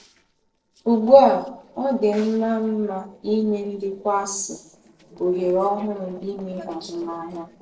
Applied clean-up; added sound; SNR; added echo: neural separator model SepFormer DNS4.